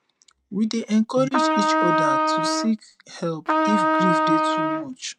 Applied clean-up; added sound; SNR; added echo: neural mask model RNNoise.